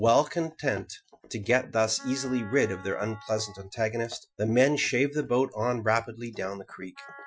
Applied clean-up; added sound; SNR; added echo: classical method Wiener filter.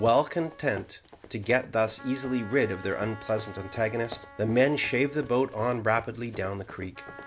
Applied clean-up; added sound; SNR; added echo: none; Wind instrument, woodwind instrument + Run; 17 dB; none.